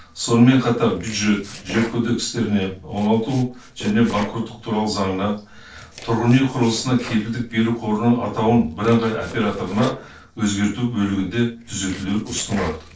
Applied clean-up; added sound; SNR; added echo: neural separator model SepFormer DNS4.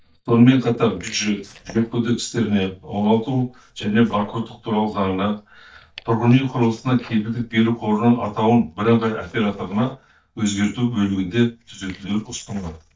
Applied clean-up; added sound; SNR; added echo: neural mask model DeepFilterNet 3.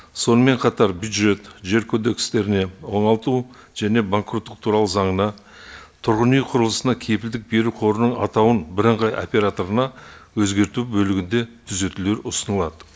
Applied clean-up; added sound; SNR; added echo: none; none; none; none.